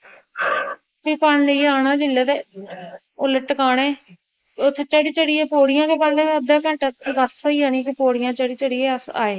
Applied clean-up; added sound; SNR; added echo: neural mask model Resemble Enhance denoiser.